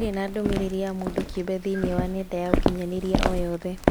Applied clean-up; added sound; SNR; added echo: none; Walk, footsteps; -1 dB; none.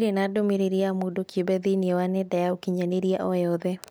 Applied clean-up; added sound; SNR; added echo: none; none; none; none.